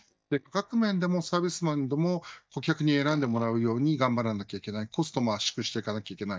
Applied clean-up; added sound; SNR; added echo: neural mask model DeepFilterNet 3.